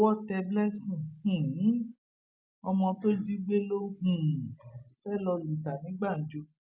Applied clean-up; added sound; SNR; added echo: none; none; none; none.